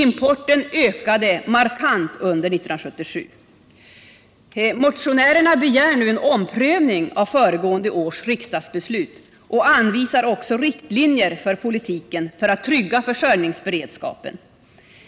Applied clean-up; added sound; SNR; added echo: none; none; none; none.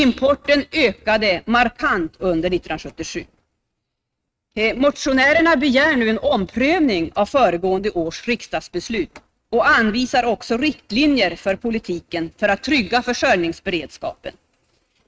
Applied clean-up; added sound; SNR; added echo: neural mask model RNNoise.